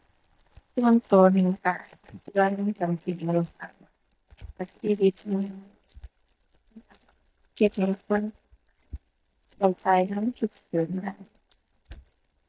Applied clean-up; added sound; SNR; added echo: neural mask model DeepFilterNet 3.